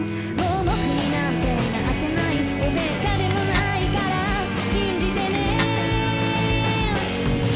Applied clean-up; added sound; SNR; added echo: none; Zipper (clothing); 13 dB; none.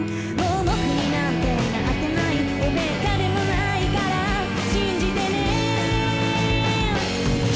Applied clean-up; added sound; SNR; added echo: none; none; none; none.